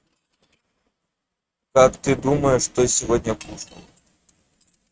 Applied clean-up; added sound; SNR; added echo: neural mask model RNNoise.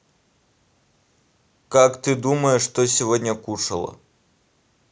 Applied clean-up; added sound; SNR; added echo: none; none; none; none.